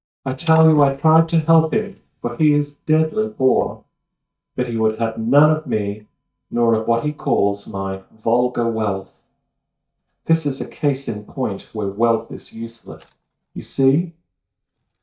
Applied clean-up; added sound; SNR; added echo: neural mask model DeepFilterNet 3.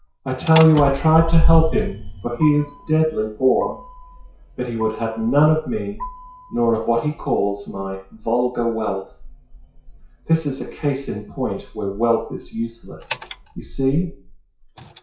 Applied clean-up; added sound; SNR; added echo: classical method WPE with log-MMSE.